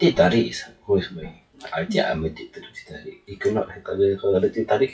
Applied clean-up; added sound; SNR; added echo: classical method WPE with log-MMSE.